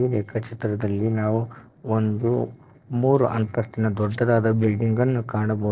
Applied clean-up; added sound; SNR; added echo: neural separator model SepFormer DNS4.